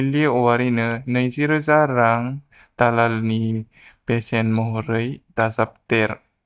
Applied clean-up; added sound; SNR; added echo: neural mask model DeepFilterNet 3.